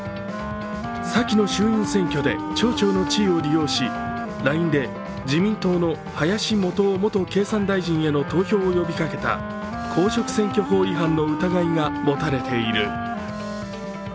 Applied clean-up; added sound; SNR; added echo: none; Wind instrument, woodwind instrument; 7 dB; none.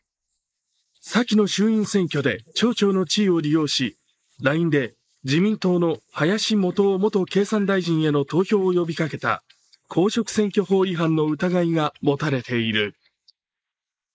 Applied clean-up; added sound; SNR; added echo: neural mask model Resemble Enhance denoiser.